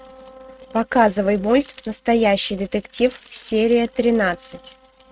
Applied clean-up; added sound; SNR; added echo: neural mask model RNNoise.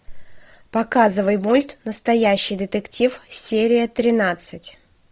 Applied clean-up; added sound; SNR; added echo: none; none; none; none.